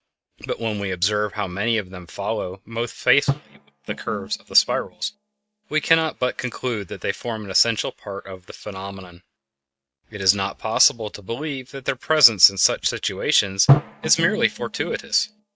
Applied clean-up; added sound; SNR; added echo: neural mask model RNNoise.